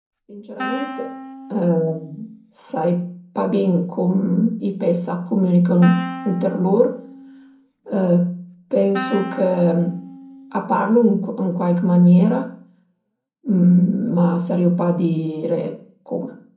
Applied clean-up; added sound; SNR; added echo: none; Wind instrument, woodwind instrument; 14 dB; reverberation time 0.5 s.